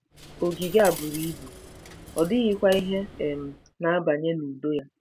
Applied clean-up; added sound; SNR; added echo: none; Coin (dropping); 15 dB; none.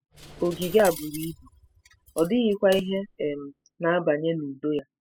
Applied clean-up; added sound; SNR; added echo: classical method spectral subtraction.